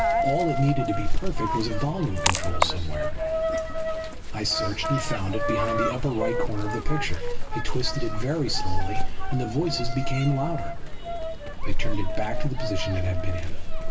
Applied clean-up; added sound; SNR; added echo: none; Coin (dropping); 6 dB; reverberation time 1.3 s.